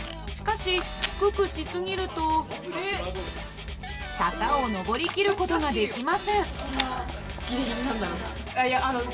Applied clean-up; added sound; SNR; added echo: none; Packing tape, duct tape / Tearing; 13 dB; reverberation time 1.9 s.